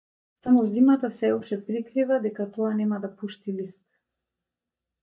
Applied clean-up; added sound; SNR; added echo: neural mask model DeepFilterNet 3.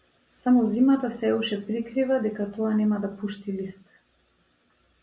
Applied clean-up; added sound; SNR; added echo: none; none; none; none.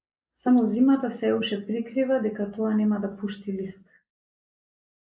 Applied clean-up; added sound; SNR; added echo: neural mask model Resemble Enhance denoiser.